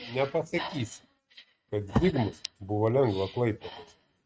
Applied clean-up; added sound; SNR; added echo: neural mask model RNNoise.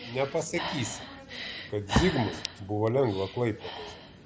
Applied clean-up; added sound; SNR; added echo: none; Breathing; 5 dB; none.